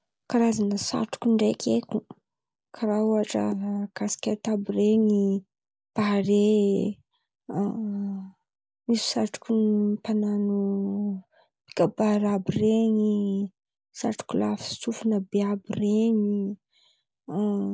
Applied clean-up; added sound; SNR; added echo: none; none; none; none.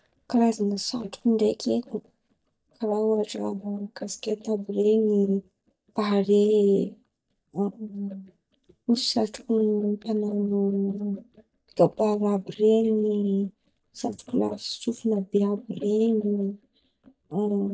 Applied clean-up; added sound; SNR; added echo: neural mask model DeepFilterNet 3.